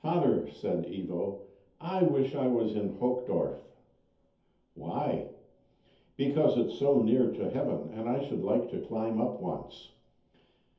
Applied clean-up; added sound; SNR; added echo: none; none; none; reverberation time 0.5 s.